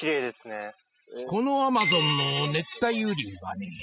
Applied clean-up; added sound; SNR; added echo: classical method spectral subtraction.